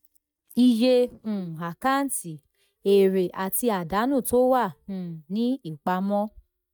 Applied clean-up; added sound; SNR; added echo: neural mask model DeepFilterNet 3.